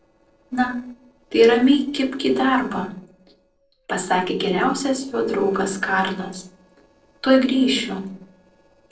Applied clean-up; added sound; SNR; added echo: neural separator model SepFormer DNS4.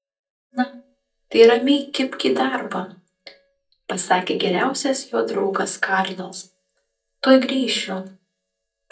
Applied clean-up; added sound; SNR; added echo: neural mask model DeepFilterNet 3.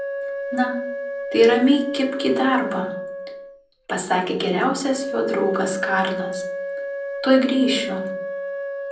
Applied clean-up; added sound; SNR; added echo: none; Wind instrument, woodwind instrument; 7 dB; reverberation time 0.6 s.